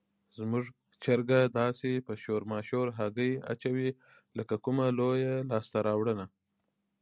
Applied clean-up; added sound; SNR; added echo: none; none; none; none.